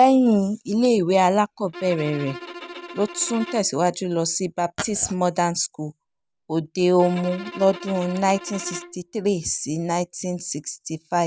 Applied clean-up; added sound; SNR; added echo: none; Bowed string instrument + Glass; 15 dB; none.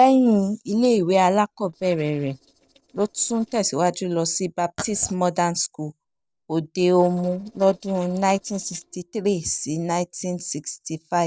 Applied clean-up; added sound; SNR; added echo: neural separator model SepFormer DNS4.